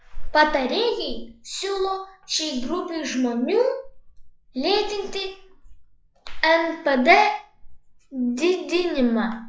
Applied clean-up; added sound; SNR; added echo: classical method log-MMSE.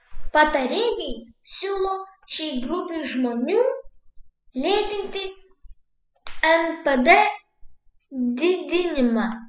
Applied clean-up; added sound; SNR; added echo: classical method spectral subtraction.